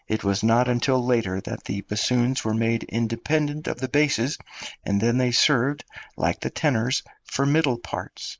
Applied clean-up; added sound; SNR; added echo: neural mask model Resemble Enhance denoiser.